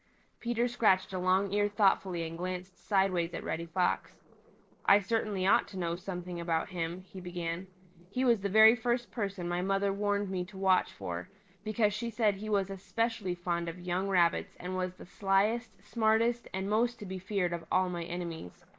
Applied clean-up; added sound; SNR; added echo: neural separator model SepFormer DNS4.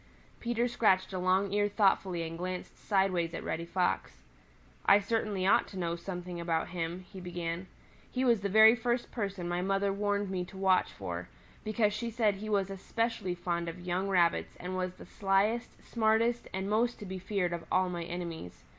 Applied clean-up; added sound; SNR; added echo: none; none; none; none.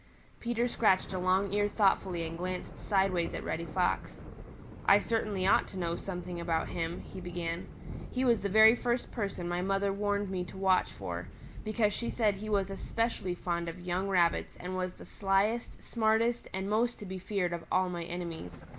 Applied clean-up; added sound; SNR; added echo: none; Thunder; 13 dB; none.